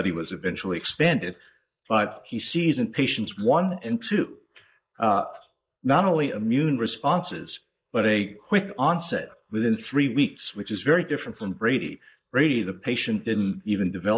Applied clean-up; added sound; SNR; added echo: neural mask model Resemble Enhance denoiser.